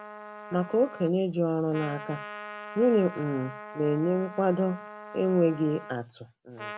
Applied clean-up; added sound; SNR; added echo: none; Trumpet; 14 dB; none.